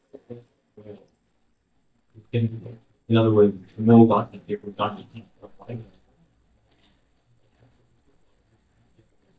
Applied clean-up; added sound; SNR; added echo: neural mask model DeepFilterNet 3.